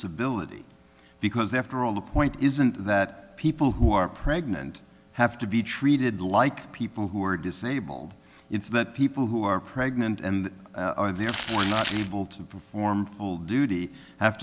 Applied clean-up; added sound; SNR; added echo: none; Crumpling, crinkling; 4 dB; none.